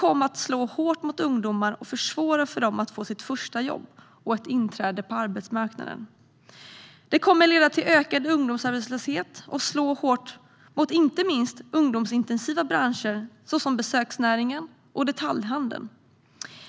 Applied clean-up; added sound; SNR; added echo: none; none; none; none.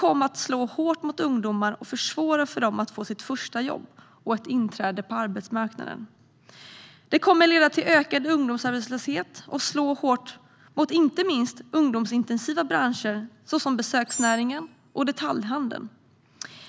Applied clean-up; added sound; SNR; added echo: none; Animal; 12 dB; none.